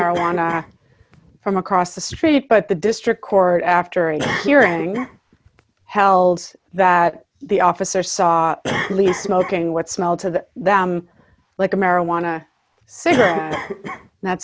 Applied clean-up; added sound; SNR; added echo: none; Cough; 13 dB; none.